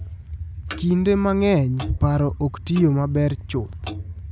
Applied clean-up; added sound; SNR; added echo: none; Clock; 20 dB; none.